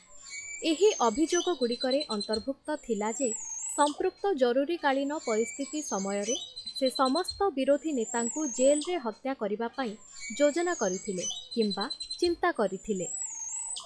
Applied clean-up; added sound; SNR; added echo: classical method log-MMSE.